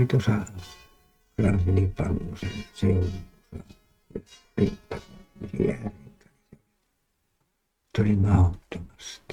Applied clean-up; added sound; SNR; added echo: neural mask model RNNoise.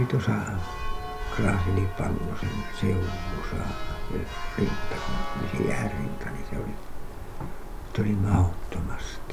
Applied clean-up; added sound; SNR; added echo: none; Church bell; 2 dB; none.